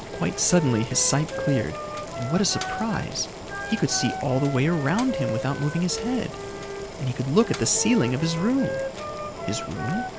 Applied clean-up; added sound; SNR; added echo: none; Boiling + Wind instrument, woodwind instrument; 7 dB; none.